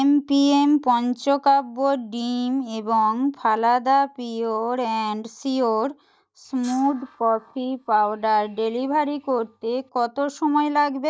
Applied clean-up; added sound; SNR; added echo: neural mask model DeepFilterNet 3.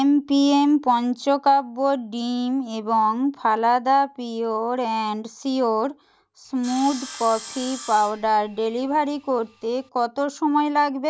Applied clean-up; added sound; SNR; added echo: none; Sawing; 17 dB; none.